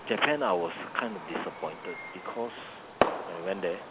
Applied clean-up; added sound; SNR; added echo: none; Fireworks; 4 dB; none.